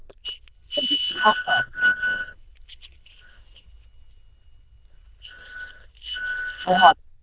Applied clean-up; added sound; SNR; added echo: neural diffusion model UNIVERSE++.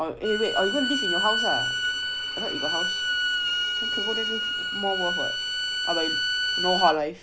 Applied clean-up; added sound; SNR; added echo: none; Bowed string instrument; -2 dB; none.